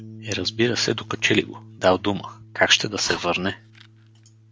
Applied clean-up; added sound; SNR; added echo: none; Fire + Bass guitar; 17 dB; none.